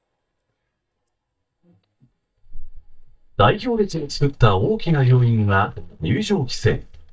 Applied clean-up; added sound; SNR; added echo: neural mask model DeepFilterNet 3.